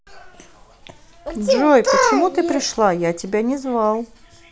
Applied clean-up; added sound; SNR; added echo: none; none; none; none.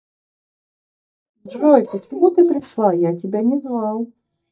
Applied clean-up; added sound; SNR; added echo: neural mask model DeepFilterNet 3.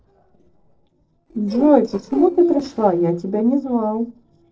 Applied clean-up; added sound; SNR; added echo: neural separator model SepFormer DNS4.